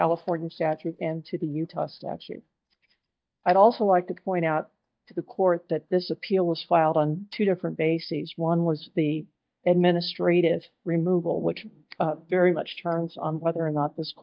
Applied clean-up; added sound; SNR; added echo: neural mask model DeepFilterNet 3.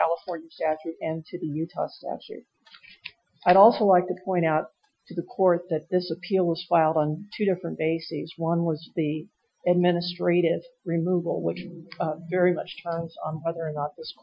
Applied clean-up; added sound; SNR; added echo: classical method Wiener filter.